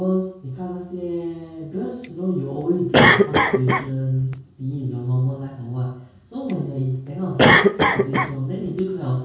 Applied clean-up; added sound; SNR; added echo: none; Cough; -3 dB; reverberation time 0.6 s.